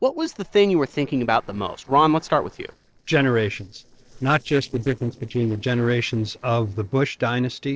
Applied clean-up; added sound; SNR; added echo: neural separator model SepFormer DNS4.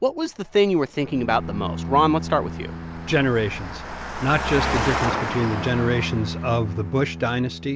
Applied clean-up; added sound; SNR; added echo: none; Engine + Bowed string instrument; 6 dB; none.